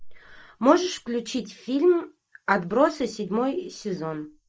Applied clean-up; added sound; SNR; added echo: neural mask model Resemble Enhance denoiser.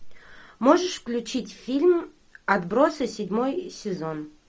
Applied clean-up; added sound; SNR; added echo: none; none; none; none.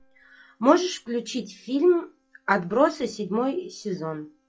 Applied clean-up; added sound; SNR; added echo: classical method log-MMSE.